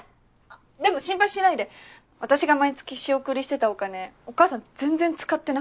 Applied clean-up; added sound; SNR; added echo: none; none; none; none.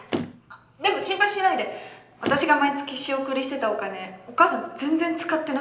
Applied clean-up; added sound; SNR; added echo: none; Motor vehicle (road); 9 dB; reverberation time 0.8 s.